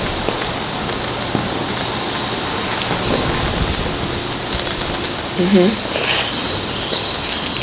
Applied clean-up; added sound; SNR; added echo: none; Fireworks; 4 dB; none.